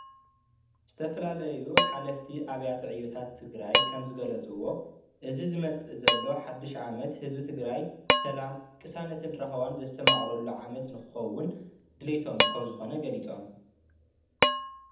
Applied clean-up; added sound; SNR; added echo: none; Dishes, pots, and pans; -2 dB; reverberation time 0.8 s.